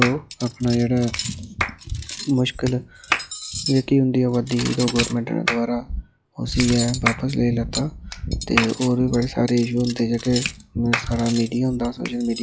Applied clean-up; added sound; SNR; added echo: classical method log-MMSE.